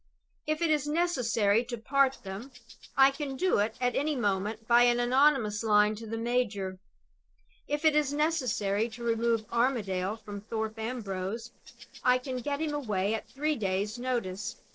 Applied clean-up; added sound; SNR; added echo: neural separator model SepFormer DNS4.